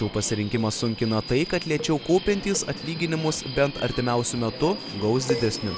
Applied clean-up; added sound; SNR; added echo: none; Subway, metro, underground; 12 dB; none.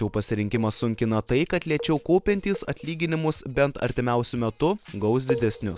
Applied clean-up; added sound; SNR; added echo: none; none; none; none.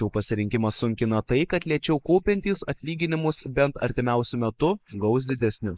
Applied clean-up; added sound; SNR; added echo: neural mask model Resemble Enhance denoiser.